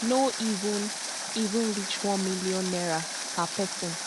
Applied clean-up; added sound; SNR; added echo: none; Water; 5 dB; none.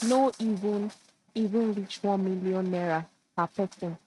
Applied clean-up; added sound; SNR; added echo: neural mask model RNNoise.